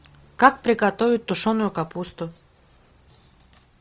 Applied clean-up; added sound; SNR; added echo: none; none; none; none.